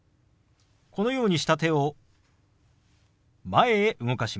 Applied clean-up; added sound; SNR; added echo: none; none; none; none.